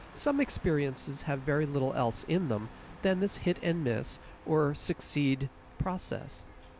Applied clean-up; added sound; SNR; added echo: none; Bird + Engine starting; 18 dB; none.